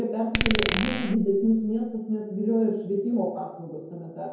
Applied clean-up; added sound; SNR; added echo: none; Glass; 1 dB; reverberation time 0.9 s.